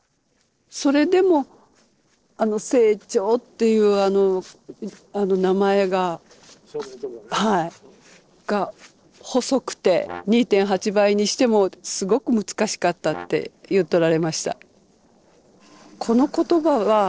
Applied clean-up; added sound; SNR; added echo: neural separator model SepFormer DNS4.